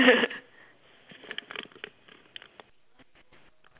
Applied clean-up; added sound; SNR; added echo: none; none; none; none.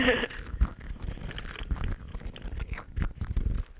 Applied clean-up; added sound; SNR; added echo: none; Glass; -4 dB; none.